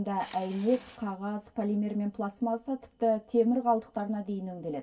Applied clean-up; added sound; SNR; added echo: none; Subway, metro, underground / Engine; 19 dB; reverberation time 0.1 s.